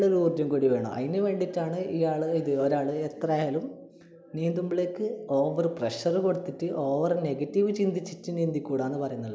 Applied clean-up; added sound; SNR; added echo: none; none; none; none.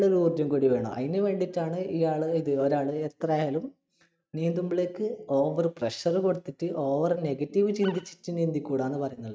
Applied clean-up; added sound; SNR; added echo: neural mask model RNNoise.